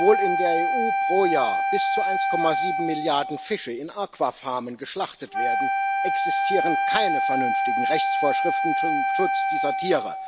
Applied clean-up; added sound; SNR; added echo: none; Wind instrument, woodwind instrument; -3 dB; none.